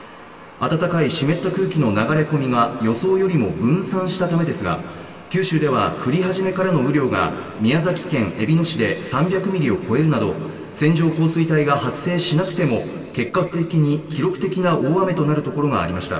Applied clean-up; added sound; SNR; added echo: none; none; none; reverberation time 2.6 s.